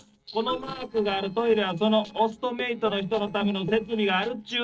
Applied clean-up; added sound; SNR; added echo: neural separator model SepFormer DNS4.